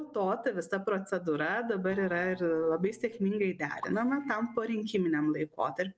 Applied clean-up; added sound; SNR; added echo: neural separator model SepFormer DNS4.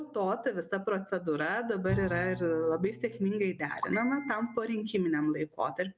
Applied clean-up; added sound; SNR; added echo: none; Bowed string instrument; 14 dB; none.